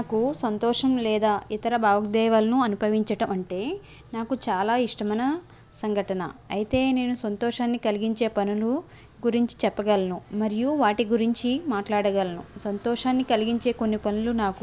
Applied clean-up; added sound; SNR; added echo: none; none; none; none.